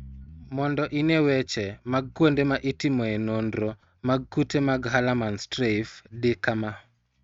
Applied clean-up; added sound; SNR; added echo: neural mask model RNNoise.